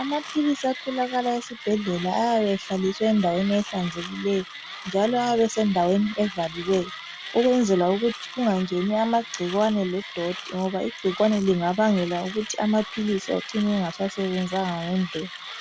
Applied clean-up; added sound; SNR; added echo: none; Mechanisms; 14 dB; none.